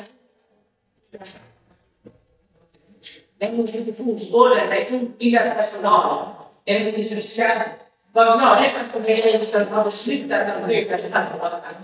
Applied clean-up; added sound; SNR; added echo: neural mask model DeepFilterNet 3.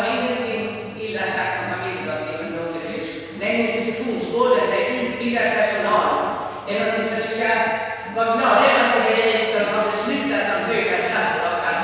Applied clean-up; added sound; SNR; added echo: none; Wild animals; 19 dB; reverberation time 1.9 s.